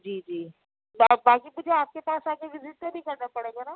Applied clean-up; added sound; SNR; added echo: none; none; none; none.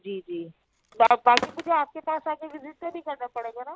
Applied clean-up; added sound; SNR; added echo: none; Skateboard; 12 dB; none.